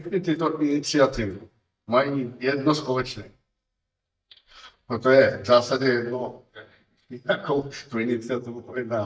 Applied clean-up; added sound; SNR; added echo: neural mask model DeepFilterNet 3.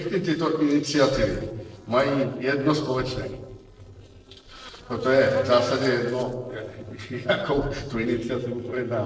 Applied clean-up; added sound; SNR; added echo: neural separator model SepFormer DNS4.